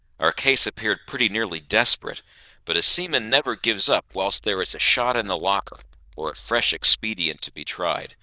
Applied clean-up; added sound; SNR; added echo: neural diffusion model UNIVERSE++.